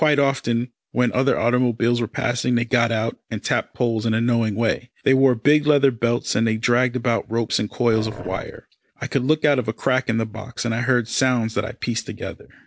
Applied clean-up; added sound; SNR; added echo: none; Growling; 16 dB; none.